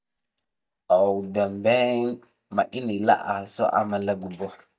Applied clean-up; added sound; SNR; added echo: neural mask model DeepFilterNet 3.